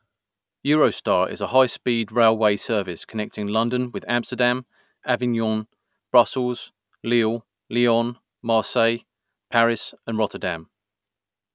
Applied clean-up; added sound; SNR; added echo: none; none; none; none.